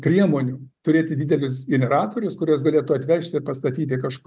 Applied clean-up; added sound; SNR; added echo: none; none; none; none.